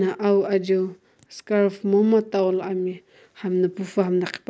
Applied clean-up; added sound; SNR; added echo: none; none; none; none.